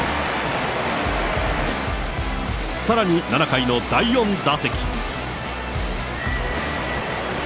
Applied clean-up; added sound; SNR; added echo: none; none; none; none.